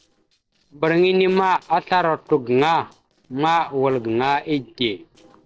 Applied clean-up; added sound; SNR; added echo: neural separator model SepFormer DNS4.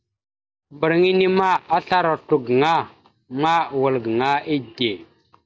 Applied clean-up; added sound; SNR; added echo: none; none; none; none.